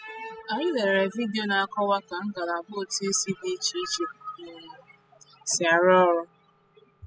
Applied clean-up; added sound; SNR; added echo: classical method spectral subtraction.